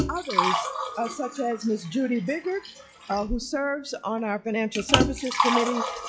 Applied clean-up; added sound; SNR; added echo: classical method log-MMSE.